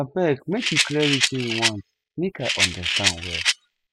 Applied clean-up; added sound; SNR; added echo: classical method spectral subtraction.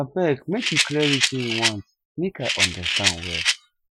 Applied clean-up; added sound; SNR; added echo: classical method Wiener filter.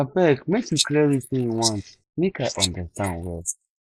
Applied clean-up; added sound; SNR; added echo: neural mask model Resemble Enhance denoiser.